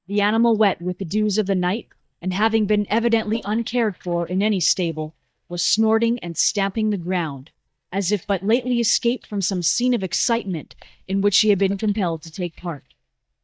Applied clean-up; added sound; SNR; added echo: neural mask model DeepFilterNet 3.